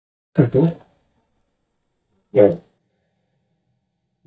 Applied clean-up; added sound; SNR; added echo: neural mask model DeepFilterNet 3.